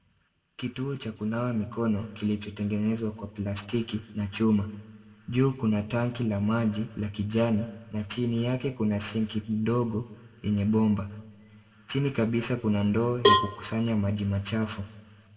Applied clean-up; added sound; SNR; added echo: none; Cowbell; -1 dB; reverberation time 0.9 s.